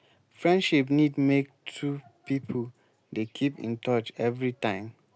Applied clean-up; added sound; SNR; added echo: none; none; none; none.